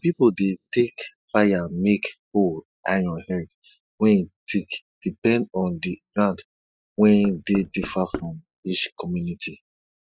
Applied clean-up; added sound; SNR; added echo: classical method spectral subtraction.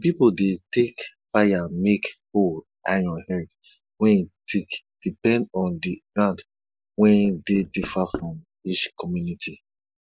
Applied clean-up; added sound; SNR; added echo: neural mask model Resemble Enhance denoiser.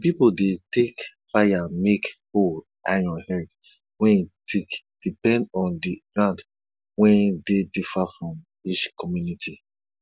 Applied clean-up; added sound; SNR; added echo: none; none; none; none.